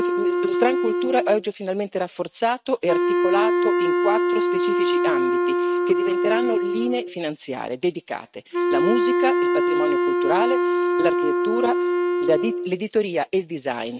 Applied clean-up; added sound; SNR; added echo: neural mask model RNNoise.